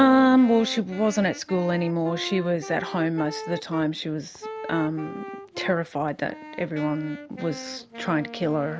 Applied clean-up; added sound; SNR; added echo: none; Wind instrument, woodwind instrument; 14 dB; none.